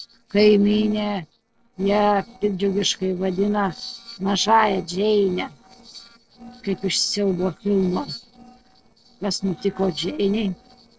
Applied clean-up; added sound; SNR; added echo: neural separator model SepFormer DNS4.